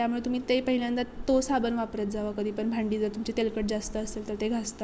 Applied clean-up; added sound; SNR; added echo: none; none; none; none.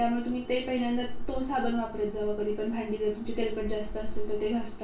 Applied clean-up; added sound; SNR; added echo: none; none; none; reverberation time 0.3 s.